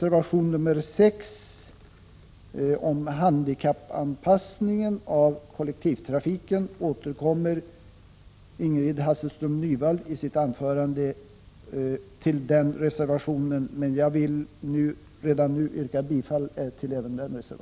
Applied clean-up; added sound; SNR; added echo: none; none; none; none.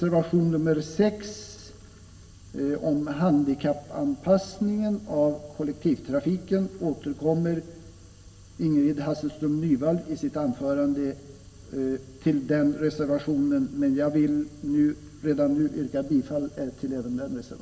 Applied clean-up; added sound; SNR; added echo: none; none; none; reverberation time 1.6 s.